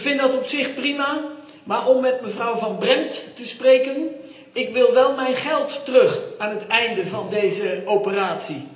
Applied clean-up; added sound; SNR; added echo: none; none; none; reverberation time 0.8 s.